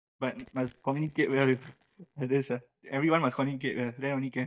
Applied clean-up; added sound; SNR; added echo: neural mask model DeepFilterNet 3.